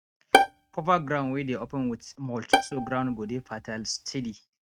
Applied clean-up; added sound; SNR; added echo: neural mask model RNNoise.